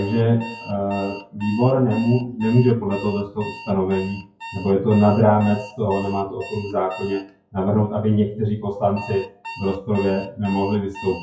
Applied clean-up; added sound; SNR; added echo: classical method WPE with log-MMSE.